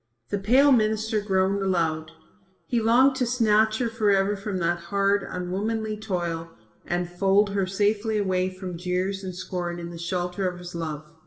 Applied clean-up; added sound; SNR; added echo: none; none; none; reverberation time 0.7 s.